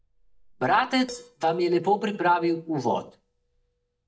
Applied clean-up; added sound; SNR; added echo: neural mask model DeepFilterNet 3.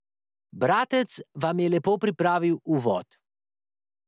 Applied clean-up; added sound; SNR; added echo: none; none; none; none.